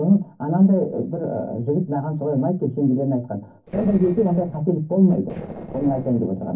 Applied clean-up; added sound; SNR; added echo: neural separator model SepFormer DNS4.